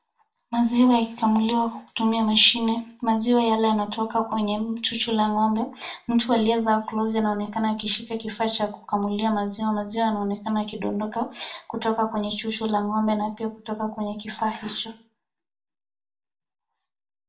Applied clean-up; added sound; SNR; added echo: none; none; none; reverberation time 0.2 s.